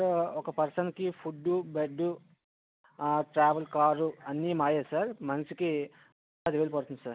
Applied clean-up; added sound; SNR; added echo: none; none; none; none.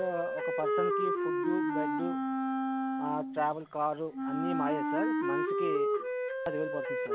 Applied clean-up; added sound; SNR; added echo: none; Wind instrument, woodwind instrument; -4 dB; none.